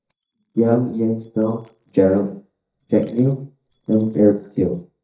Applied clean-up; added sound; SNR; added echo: neural mask model DeepFilterNet 3.